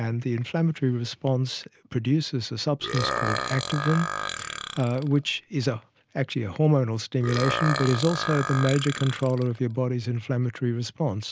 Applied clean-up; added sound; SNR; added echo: none; Burping, eructation; 6 dB; none.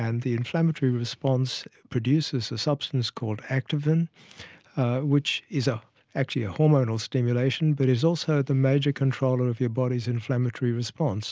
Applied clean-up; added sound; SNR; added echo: none; none; none; none.